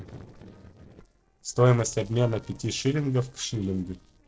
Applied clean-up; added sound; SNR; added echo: neural separator model SepFormer DNS4.